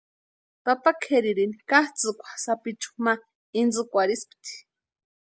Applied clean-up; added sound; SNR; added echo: none; none; none; none.